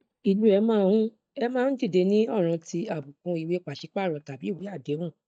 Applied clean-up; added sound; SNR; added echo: neural mask model DeepFilterNet 3.